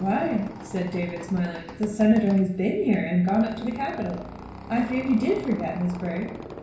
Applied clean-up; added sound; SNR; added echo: none; Squeak; 15 dB; reverberation time 0.6 s.